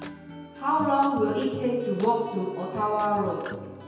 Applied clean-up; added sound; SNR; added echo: none; Acoustic guitar; 13 dB; reverberation time 1.2 s.